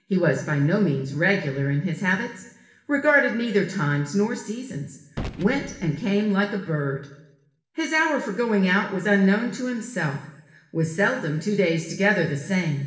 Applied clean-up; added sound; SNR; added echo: none; Gunshot, gunfire; 16 dB; reverberation time 0.8 s.